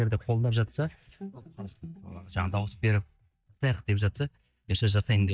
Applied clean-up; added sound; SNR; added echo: neural mask model DeepFilterNet 3.